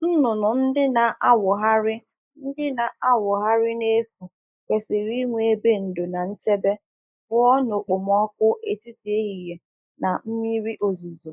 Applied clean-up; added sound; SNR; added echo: neural mask model Resemble Enhance denoiser.